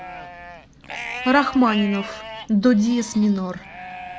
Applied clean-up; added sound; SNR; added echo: none; Livestock, farm animals, working animals; 13 dB; none.